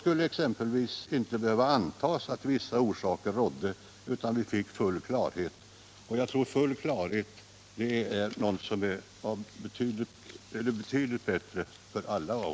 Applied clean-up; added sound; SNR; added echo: none; none; none; none.